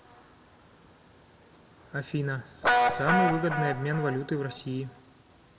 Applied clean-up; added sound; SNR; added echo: none; Guitar; -1 dB; none.